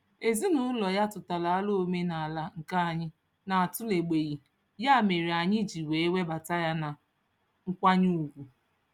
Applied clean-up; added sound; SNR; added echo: none; none; none; none.